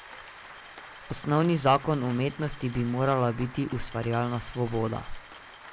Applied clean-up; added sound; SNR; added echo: none; Glass + Applause; 17 dB; none.